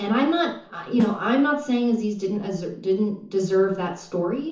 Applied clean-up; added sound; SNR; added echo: none; Drum; 17 dB; reverberation time 0.6 s.